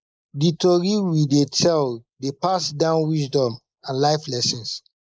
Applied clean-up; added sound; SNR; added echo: neural mask model Resemble Enhance denoiser.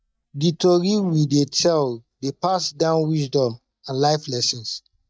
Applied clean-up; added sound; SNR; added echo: neural mask model DeepFilterNet 3.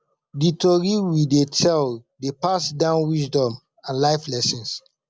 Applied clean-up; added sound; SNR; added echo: none; none; none; none.